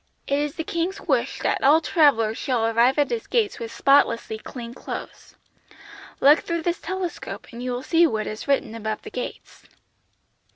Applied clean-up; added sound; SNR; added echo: none; none; none; none.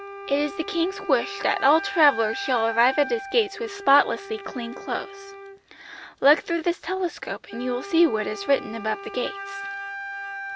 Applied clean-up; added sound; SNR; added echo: none; Wind instrument, woodwind instrument; 12 dB; none.